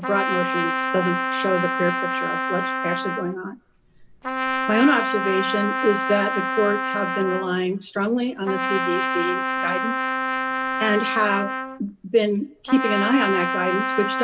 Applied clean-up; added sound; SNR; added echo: none; Trumpet; 1 dB; none.